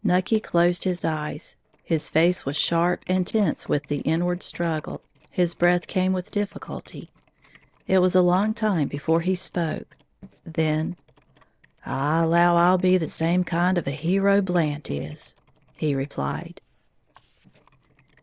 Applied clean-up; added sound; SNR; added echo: neural separator model SepFormer DNS4.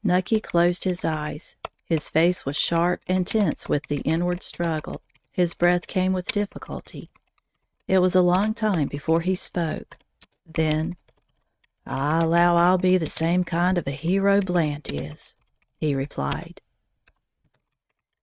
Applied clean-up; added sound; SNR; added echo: neural mask model RNNoise.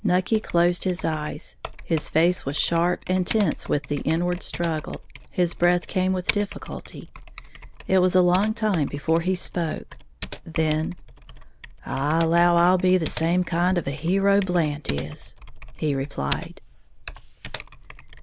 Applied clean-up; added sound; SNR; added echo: none; Typing; 13 dB; none.